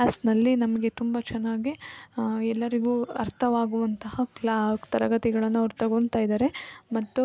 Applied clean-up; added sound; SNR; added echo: none; none; none; none.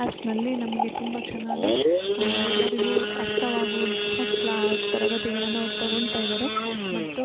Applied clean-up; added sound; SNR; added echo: none; Idling / Sawing / Accelerating, revving, vroom; -4 dB; none.